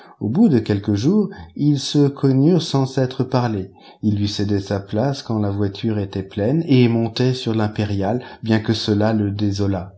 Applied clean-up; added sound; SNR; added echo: none; none; none; none.